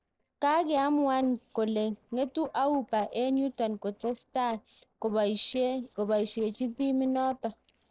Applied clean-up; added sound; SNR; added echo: neural separator model SepFormer DNS4.